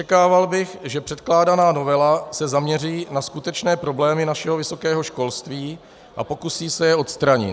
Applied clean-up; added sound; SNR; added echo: none; none; none; none.